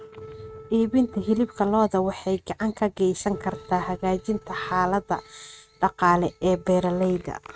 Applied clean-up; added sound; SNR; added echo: neural mask model RNNoise.